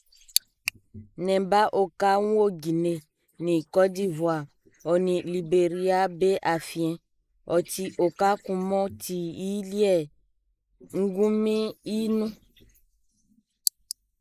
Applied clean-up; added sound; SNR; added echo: neural mask model Resemble Enhance denoiser.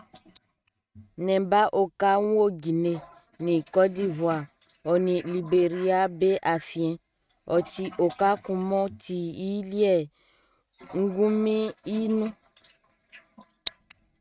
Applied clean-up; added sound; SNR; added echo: neural mask model RNNoise.